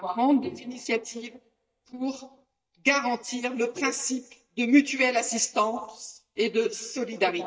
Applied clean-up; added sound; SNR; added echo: neural mask model DeepFilterNet 3.